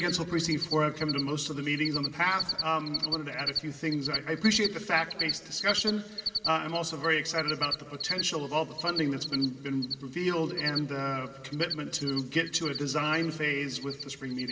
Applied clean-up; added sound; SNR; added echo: none; Cricket; 7 dB; reverberation time 2.7 s.